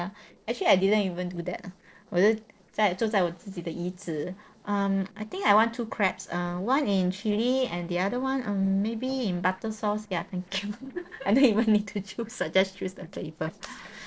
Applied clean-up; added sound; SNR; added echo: neural separator model SepFormer DNS4.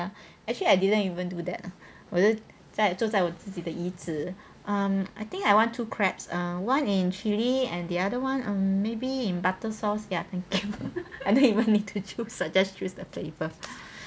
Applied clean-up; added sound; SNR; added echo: none; none; none; none.